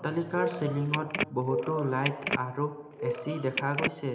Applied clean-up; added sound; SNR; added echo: none; Telephone; 3 dB; reverberation time 0.8 s.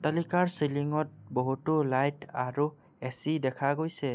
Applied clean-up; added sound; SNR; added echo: none; none; none; none.